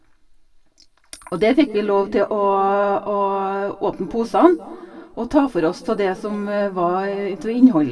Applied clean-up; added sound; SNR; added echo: none; none; none; reverberation time 1.7 s.